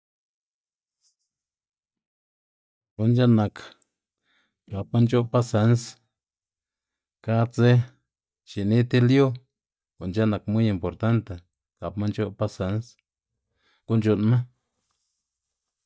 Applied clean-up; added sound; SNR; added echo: neural mask model DeepFilterNet 3.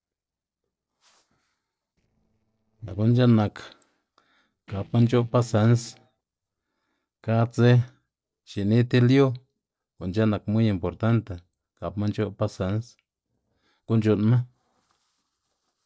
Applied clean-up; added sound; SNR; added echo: neural separator model SepFormer DNS4.